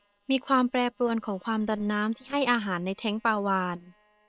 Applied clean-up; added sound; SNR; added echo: neural separator model SepFormer WHAM!.